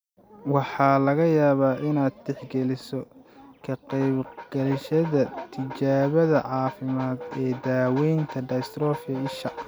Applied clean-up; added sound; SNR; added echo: none; none; none; none.